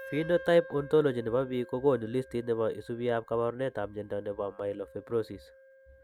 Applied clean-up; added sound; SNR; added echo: none; Wind instrument, woodwind instrument; 19 dB; none.